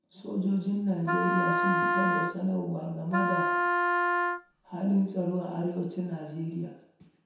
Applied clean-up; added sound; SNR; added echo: none; Wind instrument, woodwind instrument; -3 dB; reverberation time 0.7 s.